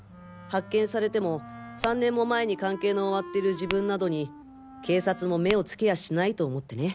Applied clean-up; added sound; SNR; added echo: none; Tap / Glass + Wind instrument, woodwind instrument; 15 dB; none.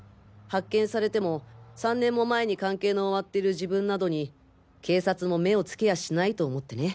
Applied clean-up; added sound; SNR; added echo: none; none; none; none.